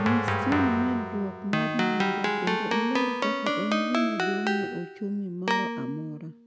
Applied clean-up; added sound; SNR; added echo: none; Keyboard (musical); -1 dB; none.